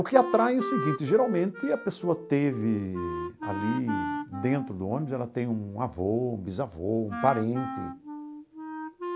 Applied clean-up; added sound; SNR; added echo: none; Wind instrument, woodwind instrument; 8 dB; none.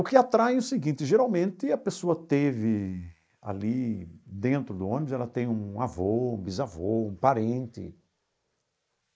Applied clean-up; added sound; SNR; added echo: neural mask model Resemble Enhance denoiser.